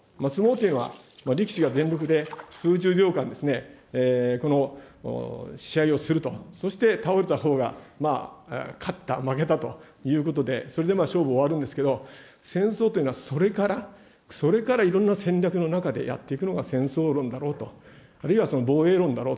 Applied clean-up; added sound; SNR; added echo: neural mask model Resemble Enhance denoiser.